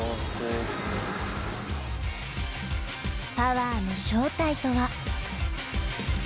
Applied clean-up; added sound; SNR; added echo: none; none; none; none.